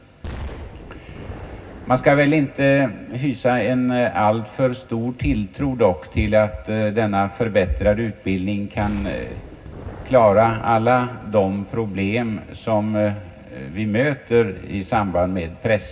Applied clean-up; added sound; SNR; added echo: none; Explosion; 19 dB; reverberation time 0.4 s.